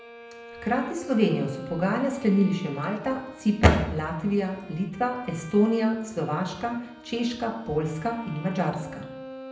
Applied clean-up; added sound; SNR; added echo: none; Bowed string instrument; 17 dB; reverberation time 0.7 s.